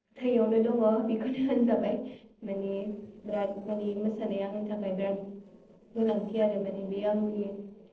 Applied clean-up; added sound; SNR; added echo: neural separator model SepFormer DNS4.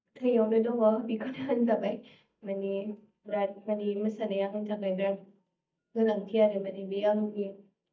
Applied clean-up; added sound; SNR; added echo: neural mask model DeepFilterNet 3.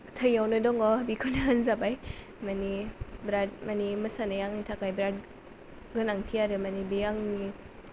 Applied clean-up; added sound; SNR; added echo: none; none; none; none.